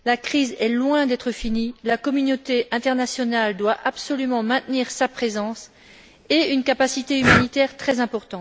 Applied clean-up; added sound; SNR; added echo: none; Breathing; 4 dB; none.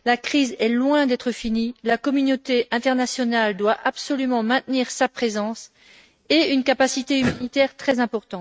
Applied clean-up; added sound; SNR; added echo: neural mask model RNNoise.